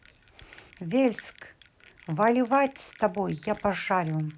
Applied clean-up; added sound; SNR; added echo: none; Bell; 20 dB; none.